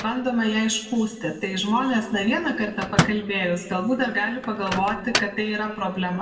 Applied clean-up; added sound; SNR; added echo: none; Microwave oven; 8 dB; reverberation time 1.5 s.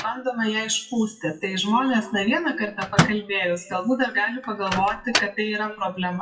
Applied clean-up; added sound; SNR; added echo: classical method WPE with log-MMSE.